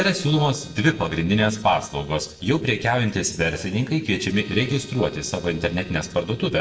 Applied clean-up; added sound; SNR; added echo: neural separator model SepFormer DNS4.